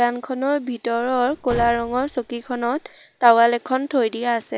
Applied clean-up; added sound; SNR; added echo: none; Slam / Wood; 17 dB; none.